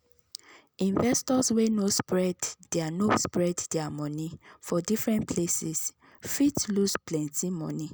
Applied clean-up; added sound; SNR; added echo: none; none; none; none.